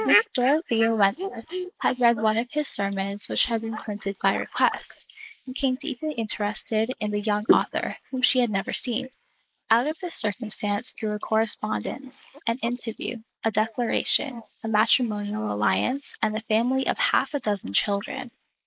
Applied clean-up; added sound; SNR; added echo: neural mask model Resemble Enhance denoiser.